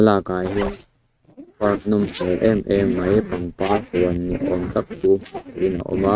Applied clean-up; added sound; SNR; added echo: neural mask model RNNoise.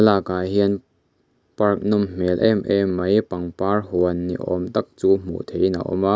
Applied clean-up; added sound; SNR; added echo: none; none; none; none.